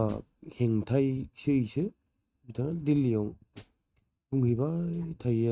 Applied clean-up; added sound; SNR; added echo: neural mask model RNNoise.